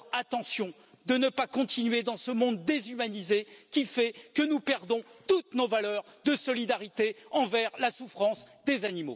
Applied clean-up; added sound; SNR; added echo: none; none; none; none.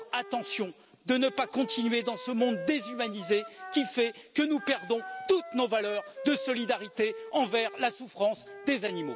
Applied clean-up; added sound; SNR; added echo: none; Wind instrument, woodwind instrument; 13 dB; none.